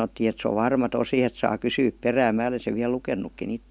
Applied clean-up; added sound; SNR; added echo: none; none; none; none.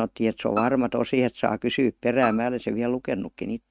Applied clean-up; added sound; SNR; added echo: neural mask model RNNoise.